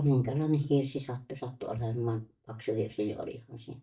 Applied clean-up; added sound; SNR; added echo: neural mask model DeepFilterNet 3.